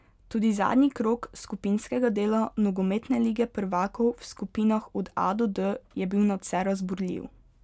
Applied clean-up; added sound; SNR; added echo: none; none; none; none.